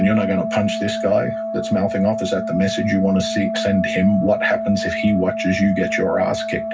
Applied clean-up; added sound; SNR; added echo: none; Organ; 5 dB; reverberation time 0.4 s.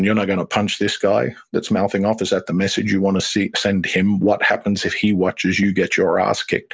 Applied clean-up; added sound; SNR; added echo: none; none; none; none.